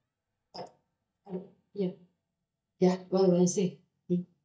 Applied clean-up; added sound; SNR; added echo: neural mask model DeepFilterNet 3.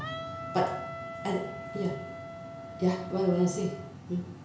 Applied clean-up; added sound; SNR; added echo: none; Wind instrument, woodwind instrument; 10 dB; reverberation time 0.5 s.